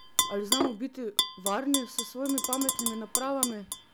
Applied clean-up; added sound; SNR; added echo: none; Tap / Glass; -1 dB; none.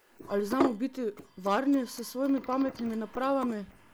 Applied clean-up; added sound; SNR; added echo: neural mask model Resemble Enhance denoiser.